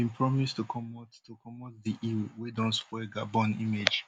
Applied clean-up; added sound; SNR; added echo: none; none; none; none.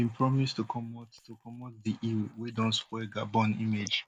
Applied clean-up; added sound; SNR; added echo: neural mask model Resemble Enhance denoiser.